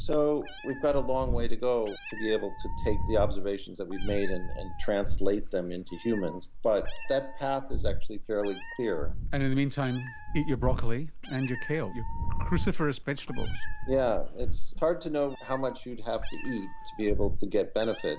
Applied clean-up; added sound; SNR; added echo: none; Meow; -2 dB; none.